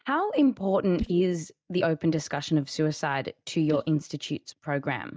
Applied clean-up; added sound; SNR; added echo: neural mask model DeepFilterNet 3.